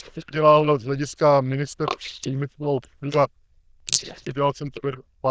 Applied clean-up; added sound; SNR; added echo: neural diffusion model UNIVERSE++.